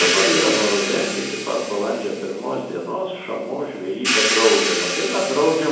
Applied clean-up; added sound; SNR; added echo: none; Hi-hat; 3 dB; reverberation time 0.9 s.